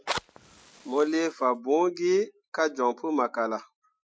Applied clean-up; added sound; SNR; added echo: classical method Wiener filter.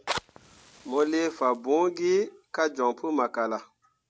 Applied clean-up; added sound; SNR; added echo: none; Fire; 15 dB; none.